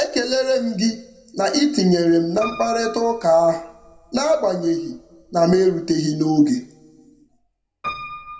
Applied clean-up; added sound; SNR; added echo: none; Piano; 19 dB; reverberation time 0.8 s.